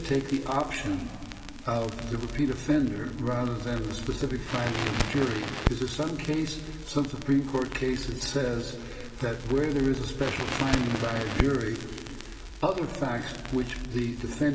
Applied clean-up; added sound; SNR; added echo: none; Crackle; 7 dB; reverberation time 2.4 s.